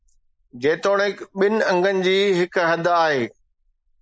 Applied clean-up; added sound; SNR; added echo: neural mask model Resemble Enhance denoiser.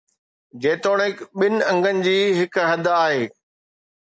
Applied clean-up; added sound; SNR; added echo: none; none; none; none.